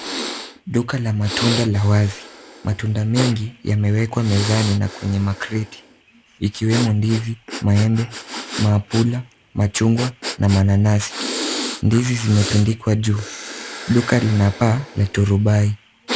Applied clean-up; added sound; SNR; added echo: none; Breathing; 12 dB; none.